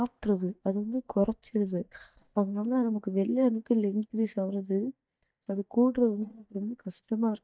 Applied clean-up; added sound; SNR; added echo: neural mask model DeepFilterNet 3.